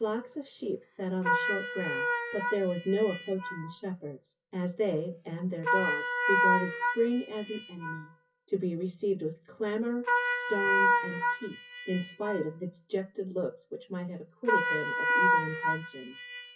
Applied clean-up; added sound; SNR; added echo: classical method WPE with log-MMSE.